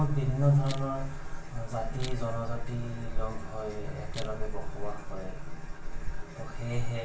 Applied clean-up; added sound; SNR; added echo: none; Camera; 20 dB; reverberation time 0.3 s.